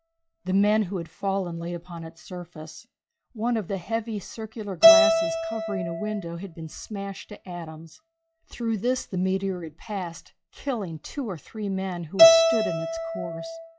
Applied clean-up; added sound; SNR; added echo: classical method log-MMSE.